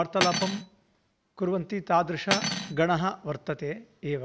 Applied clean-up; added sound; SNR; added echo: none; Cutlery, silverware; 6 dB; none.